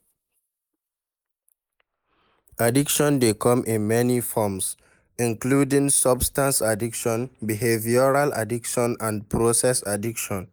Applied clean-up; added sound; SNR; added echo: neural mask model Resemble Enhance denoiser.